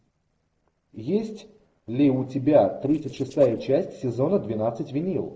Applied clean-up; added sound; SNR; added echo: neural separator model SepFormer DNS4.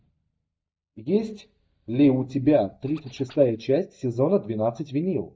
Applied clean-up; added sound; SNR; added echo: neural mask model DeepFilterNet 3.